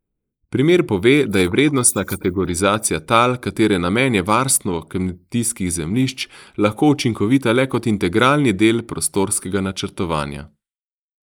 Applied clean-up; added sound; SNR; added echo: neural mask model Resemble Enhance denoiser.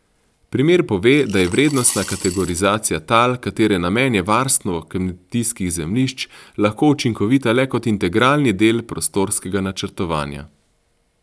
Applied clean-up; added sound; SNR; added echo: none; Coin (dropping) / Glass; 12 dB; none.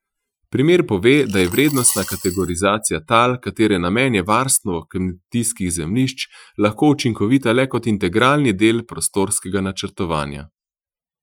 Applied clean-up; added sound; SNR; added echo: classical method Wiener filter.